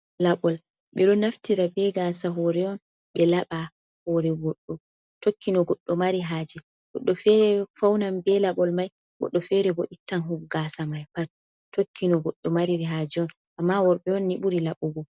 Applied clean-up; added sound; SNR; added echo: none; none; none; none.